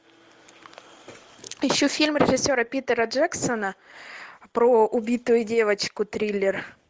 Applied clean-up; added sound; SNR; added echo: none; none; none; none.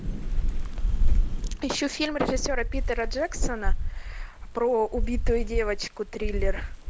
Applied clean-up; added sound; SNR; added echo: none; Thunder / Rain; -5 dB; none.